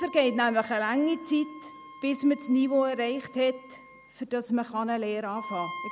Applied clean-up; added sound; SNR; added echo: none; Wind instrument, woodwind instrument; 17 dB; none.